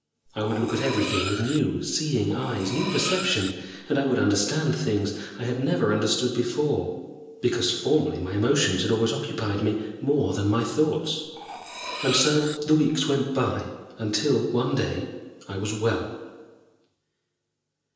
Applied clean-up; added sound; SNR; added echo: none; Cutlery, silverware; 9 dB; reverberation time 1.0 s.